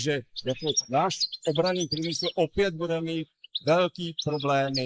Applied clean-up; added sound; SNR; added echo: neural mask model Resemble Enhance denoiser.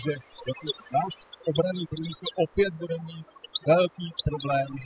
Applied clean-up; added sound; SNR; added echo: classical method spectral subtraction.